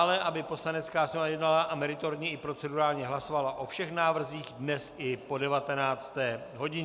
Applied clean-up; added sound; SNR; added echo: none; none; none; none.